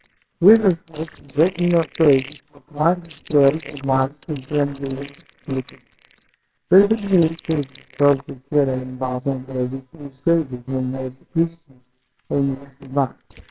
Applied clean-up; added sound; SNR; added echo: neural separator model SepFormer WHAMR!.